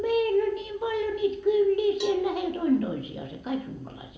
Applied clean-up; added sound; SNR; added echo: none; Cowbell; 20 dB; reverberation time 1.0 s.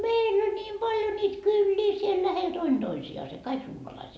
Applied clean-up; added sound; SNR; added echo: none; none; none; none.